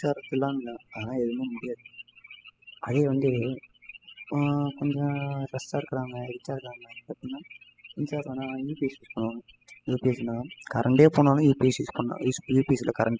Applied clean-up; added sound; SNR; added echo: classical method spectral subtraction.